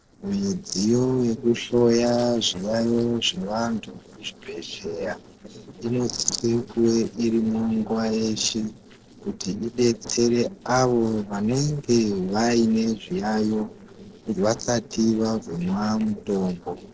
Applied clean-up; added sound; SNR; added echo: neural separator model SepFormer DNS4.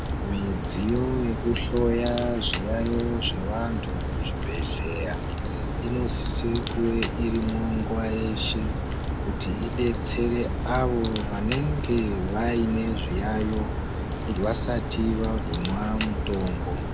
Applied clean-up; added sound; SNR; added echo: none; Crack; 3 dB; none.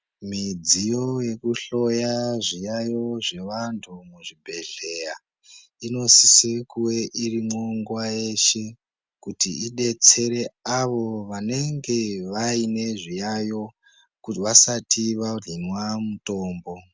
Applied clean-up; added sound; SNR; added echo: none; none; none; none.